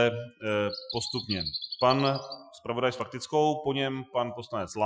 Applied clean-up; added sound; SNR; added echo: classical method Wiener filter.